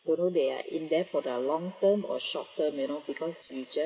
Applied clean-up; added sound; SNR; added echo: neural mask model Resemble Enhance denoiser.